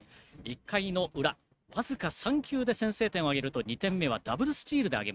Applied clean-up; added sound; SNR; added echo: neural mask model RNNoise.